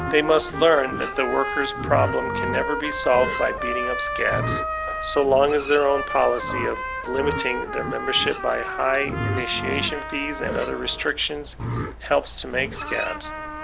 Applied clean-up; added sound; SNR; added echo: none; Livestock, farm animals, working animals + Trumpet; 5 dB; none.